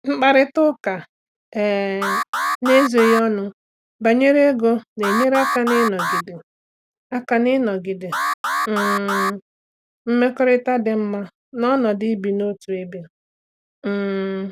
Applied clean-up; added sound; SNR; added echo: none; Alarm; 3 dB; none.